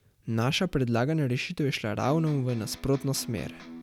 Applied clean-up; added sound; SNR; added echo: none; Electric guitar; 16 dB; none.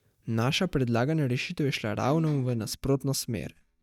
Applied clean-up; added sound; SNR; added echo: neural mask model DeepFilterNet 3.